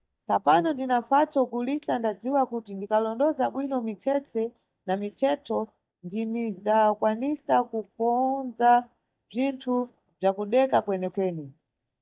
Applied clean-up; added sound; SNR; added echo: neural mask model DeepFilterNet 3.